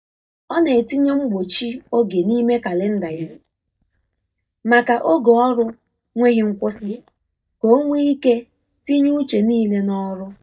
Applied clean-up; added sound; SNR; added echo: neural mask model DeepFilterNet 3.